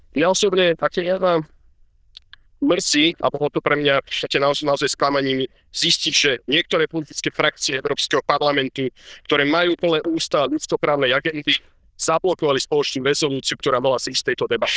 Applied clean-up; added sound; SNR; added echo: neural diffusion model UNIVERSE++.